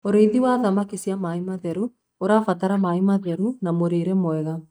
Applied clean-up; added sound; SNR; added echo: neural mask model DeepFilterNet 3.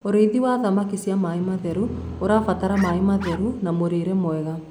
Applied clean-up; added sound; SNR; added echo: none; Bark + Bowed string instrument; 14 dB; none.